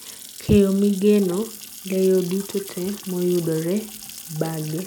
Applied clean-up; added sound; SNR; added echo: none; Sink (filling or washing) / Water tap, faucet / Splash, splatter; 16 dB; none.